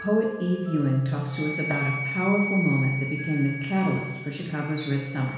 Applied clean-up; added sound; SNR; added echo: none; Wind instrument, woodwind instrument; 10 dB; reverberation time 1.1 s.